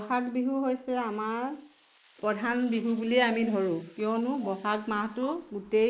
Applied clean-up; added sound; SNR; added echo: neural mask model Resemble Enhance denoiser.